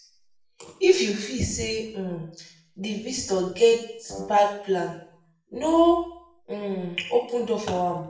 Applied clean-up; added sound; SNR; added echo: none; Brass instrument; 17 dB; reverberation time 0.6 s.